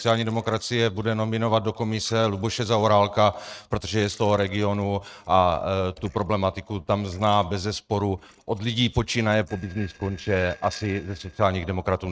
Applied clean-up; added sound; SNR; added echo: neural mask model RNNoise.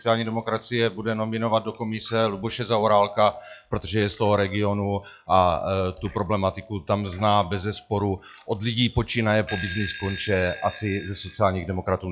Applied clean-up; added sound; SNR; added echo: classical method log-MMSE.